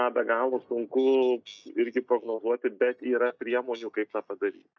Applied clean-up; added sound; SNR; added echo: neural mask model DeepFilterNet 3.